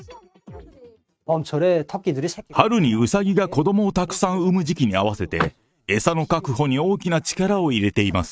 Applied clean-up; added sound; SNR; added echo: neural mask model RNNoise.